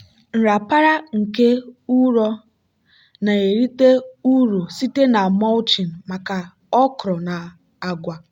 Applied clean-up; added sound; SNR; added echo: none; none; none; none.